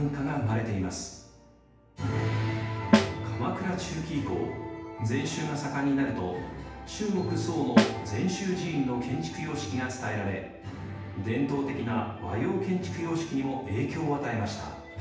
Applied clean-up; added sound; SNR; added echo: none; Snare drum; -1 dB; reverberation time 0.9 s.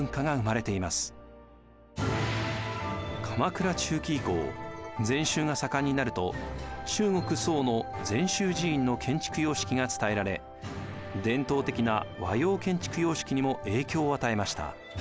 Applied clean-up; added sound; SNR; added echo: none; none; none; none.